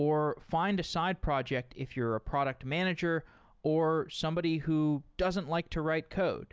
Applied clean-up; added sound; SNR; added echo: none; none; none; none.